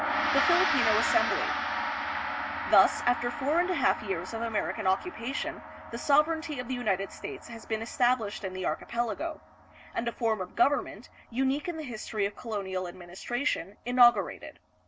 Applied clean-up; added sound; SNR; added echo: none; Gong; 6 dB; none.